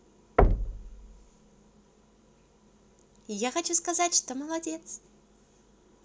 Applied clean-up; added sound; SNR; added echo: none; Knock; -5 dB; none.